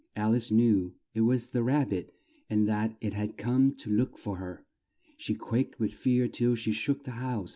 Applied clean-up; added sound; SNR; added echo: none; none; none; none.